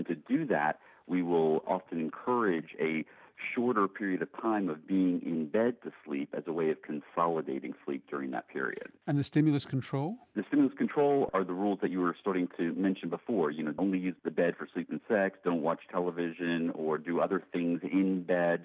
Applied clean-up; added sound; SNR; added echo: none; none; none; none.